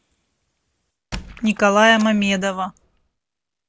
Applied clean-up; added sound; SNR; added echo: none; Squeak; 18 dB; none.